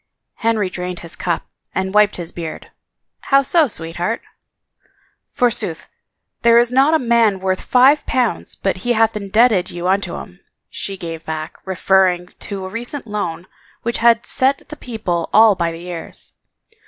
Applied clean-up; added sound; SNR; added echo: none; none; none; none.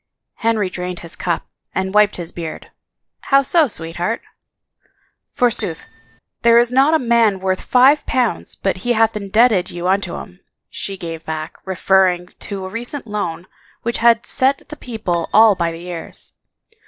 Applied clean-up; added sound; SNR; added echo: neural separator model SepFormer DNS4.